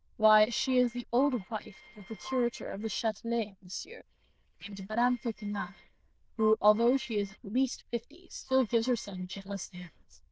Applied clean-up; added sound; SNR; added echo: neural diffusion model UNIVERSE++.